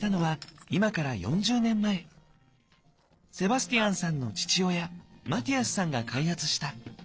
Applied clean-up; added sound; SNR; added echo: neural separator model SepFormer DNS4.